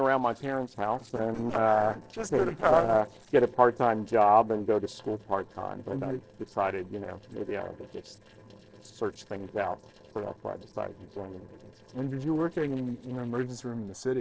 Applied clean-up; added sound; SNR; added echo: neural separator model SepFormer DNS4.